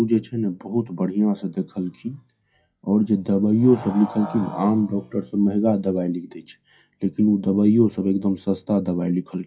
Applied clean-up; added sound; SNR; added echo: classical method WPE with log-MMSE.